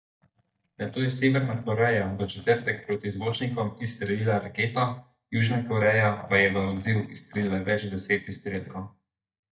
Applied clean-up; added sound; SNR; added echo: neural mask model DeepFilterNet 3.